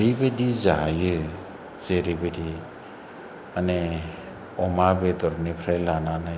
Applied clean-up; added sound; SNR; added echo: none; none; none; none.